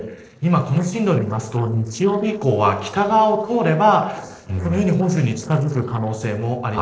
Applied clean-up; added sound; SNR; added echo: neural separator model SepFormer DNS4.